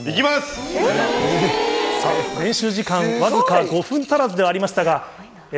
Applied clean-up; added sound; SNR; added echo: none; Drip / Sink (filling or washing); 20 dB; none.